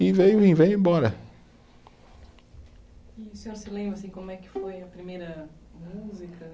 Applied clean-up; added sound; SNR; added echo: none; Bowed string instrument; 15 dB; none.